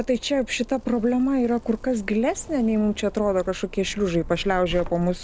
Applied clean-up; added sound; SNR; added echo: none; Zipper (clothing); 15 dB; none.